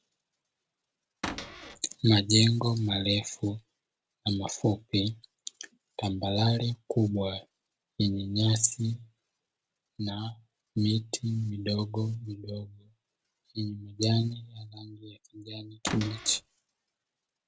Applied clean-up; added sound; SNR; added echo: none; Cupboard open or close / Door; 8 dB; none.